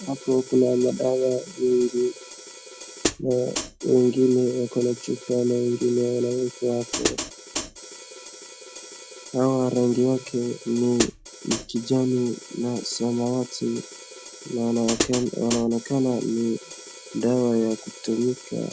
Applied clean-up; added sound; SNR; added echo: none; Hi-hat; 11 dB; none.